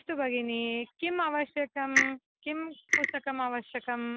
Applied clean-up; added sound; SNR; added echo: none; Clock; -1 dB; none.